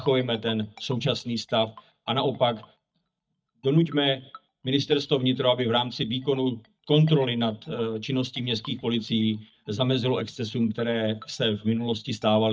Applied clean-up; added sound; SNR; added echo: neural mask model DeepFilterNet 3.